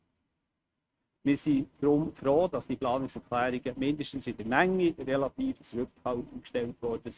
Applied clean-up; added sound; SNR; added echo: neural mask model RNNoise.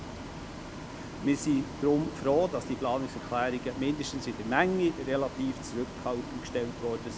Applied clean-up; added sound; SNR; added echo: none; Bus; 10 dB; none.